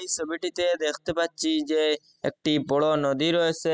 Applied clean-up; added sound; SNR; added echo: classical method spectral subtraction.